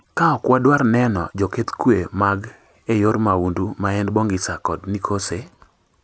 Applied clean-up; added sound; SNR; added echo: none; none; none; none.